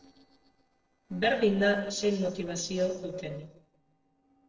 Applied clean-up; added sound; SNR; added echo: neural separator model SepFormer DNS4.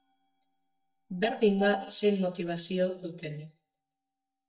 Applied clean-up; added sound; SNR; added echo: neural mask model DeepFilterNet 3.